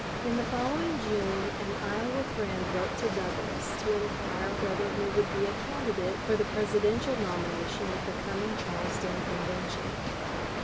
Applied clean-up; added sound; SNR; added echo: none; Water; 1 dB; none.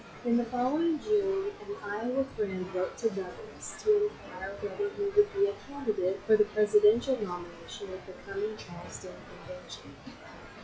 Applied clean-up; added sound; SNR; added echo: classical method log-MMSE.